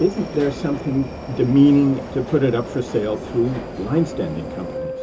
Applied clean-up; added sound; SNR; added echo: none; Subway, metro, underground; 11 dB; reverberation time 0.2 s.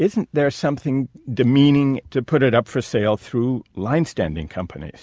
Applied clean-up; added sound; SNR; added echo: none; none; none; none.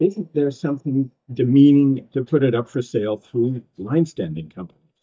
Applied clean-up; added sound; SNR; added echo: neural mask model DeepFilterNet 3.